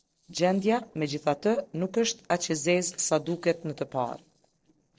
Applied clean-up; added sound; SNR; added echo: neural separator model SepFormer DNS4.